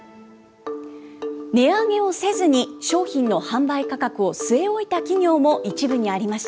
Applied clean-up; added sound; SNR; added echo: none; none; none; none.